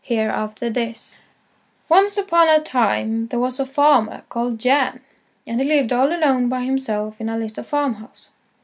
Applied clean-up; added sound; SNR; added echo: none; none; none; none.